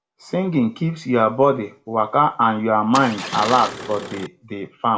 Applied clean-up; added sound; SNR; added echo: none; Engine starting; 10 dB; reverberation time 0.3 s.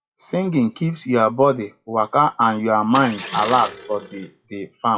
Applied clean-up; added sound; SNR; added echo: classical method WPE with log-MMSE.